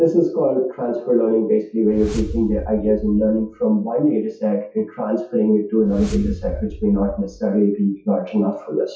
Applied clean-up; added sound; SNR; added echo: classical method WPE with log-MMSE.